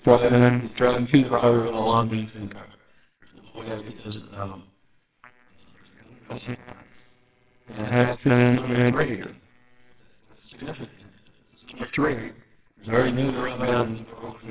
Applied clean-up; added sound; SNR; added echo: neural separator model SepFormer WHAMR!.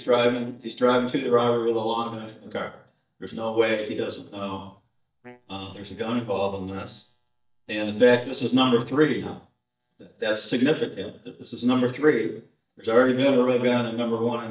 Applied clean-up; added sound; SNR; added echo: neural mask model DeepFilterNet 3.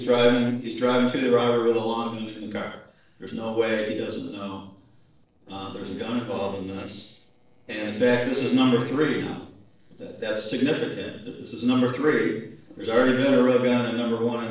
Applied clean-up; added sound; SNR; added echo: neural separator model SepFormer DNS4.